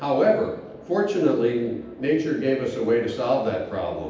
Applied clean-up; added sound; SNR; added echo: none; none; none; reverberation time 0.9 s.